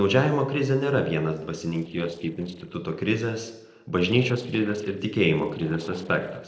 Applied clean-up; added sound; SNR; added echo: neural separator model SepFormer DNS4.